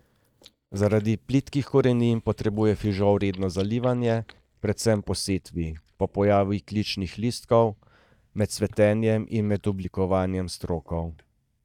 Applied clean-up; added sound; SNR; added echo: neural mask model DeepFilterNet 3.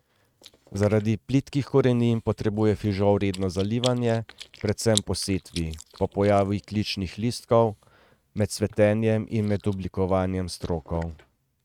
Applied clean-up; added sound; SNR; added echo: neural mask model RNNoise.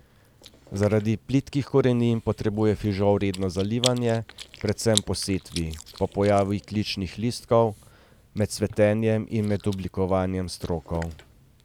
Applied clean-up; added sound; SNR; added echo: none; Chewing, mastication; 16 dB; none.